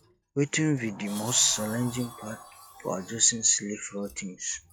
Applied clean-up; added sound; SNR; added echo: classical method log-MMSE.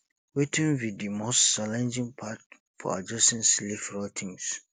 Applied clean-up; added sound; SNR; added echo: none; none; none; none.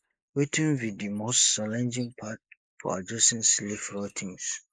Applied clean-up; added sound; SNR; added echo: neural mask model Resemble Enhance denoiser.